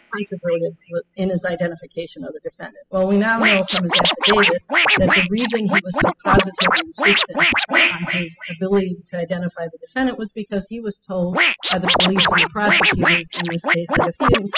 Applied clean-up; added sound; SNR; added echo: classical method spectral subtraction.